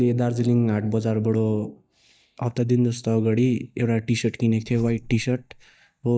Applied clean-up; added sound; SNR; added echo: neural mask model DeepFilterNet 3.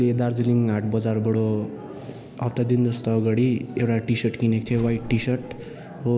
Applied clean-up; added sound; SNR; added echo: none; Zipper (clothing); 19 dB; none.